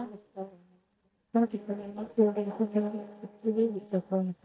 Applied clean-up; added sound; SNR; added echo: neural mask model DeepFilterNet 3.